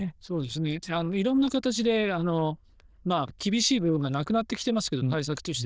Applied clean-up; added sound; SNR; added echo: neural diffusion model UNIVERSE++.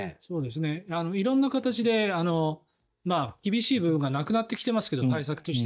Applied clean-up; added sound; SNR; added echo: neural mask model DeepFilterNet 3.